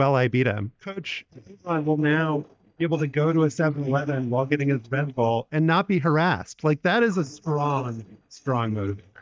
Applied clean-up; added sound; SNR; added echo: neural mask model DeepFilterNet 3.